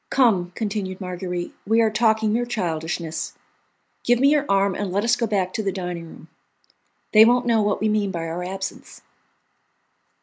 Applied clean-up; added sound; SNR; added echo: none; none; none; none.